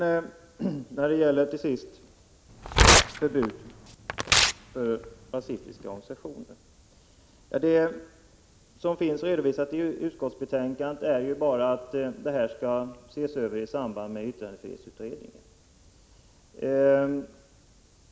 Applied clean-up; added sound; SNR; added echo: none; Tearing; -4 dB; none.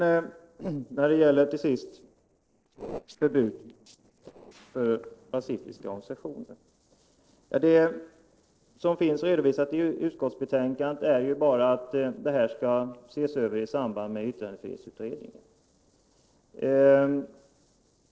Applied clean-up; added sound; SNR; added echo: neural separator model SepFormer DNS4.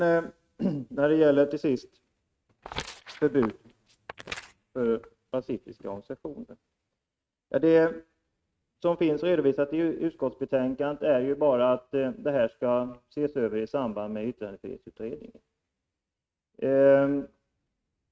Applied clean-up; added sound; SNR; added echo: neural mask model RNNoise.